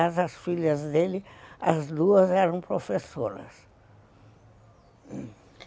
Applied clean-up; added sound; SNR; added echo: none; none; none; none.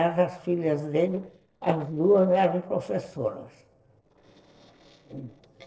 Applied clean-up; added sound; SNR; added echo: neural separator model SepFormer DNS4.